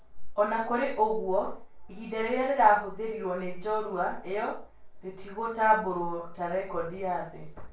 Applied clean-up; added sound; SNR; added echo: none; none; none; reverberation time 0.3 s.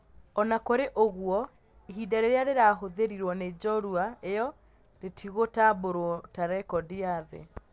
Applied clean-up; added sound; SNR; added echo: none; none; none; none.